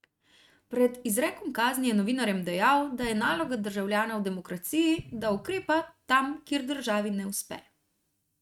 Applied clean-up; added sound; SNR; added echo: neural mask model RNNoise.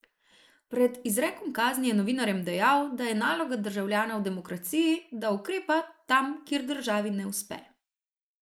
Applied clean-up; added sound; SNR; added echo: neural mask model Resemble Enhance denoiser.